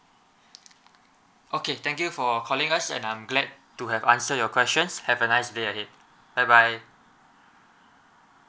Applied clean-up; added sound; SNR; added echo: none; none; none; none.